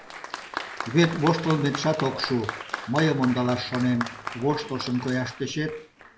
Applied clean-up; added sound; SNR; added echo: none; Applause; 10 dB; none.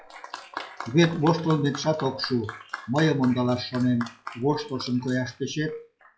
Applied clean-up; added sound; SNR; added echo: classical method log-MMSE.